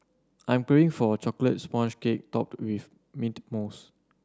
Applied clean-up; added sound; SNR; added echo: none; none; none; none.